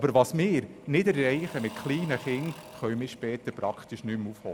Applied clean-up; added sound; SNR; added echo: none; Engine / Drill / Mechanisms; 20 dB; none.